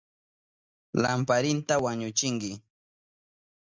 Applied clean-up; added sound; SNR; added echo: none; none; none; none.